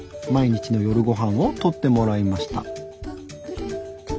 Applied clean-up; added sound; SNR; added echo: none; none; none; none.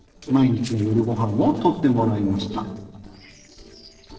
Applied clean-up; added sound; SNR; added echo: neural separator model SepFormer DNS4.